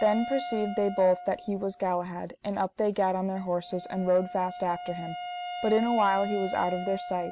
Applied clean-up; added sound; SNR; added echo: none; Wind instrument, woodwind instrument; 10 dB; none.